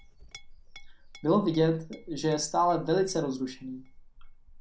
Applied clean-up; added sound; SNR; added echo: none; Chink, clink; 18 dB; reverberation time 0.2 s.